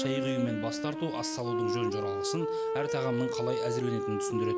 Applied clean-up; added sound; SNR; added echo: none; Wind instrument, woodwind instrument; -2 dB; none.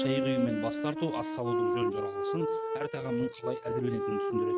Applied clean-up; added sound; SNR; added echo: neural mask model RNNoise.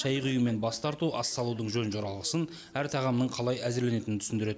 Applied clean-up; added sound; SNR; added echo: none; none; none; none.